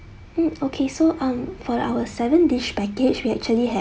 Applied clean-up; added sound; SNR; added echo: none; none; none; none.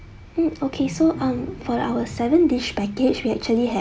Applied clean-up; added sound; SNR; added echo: none; Wild animals; 18 dB; none.